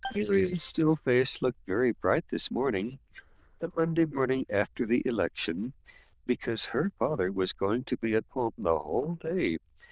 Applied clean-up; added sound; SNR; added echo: neural diffusion model UNIVERSE++.